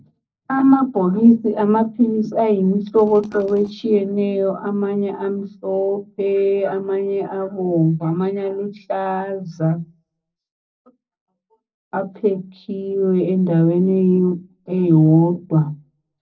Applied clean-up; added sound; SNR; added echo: neural separator model SepFormer DNS4.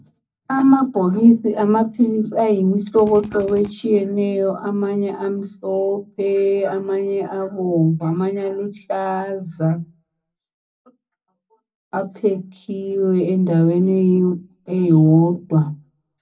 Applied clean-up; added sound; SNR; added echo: none; Drill; 17 dB; reverberation time 0.4 s.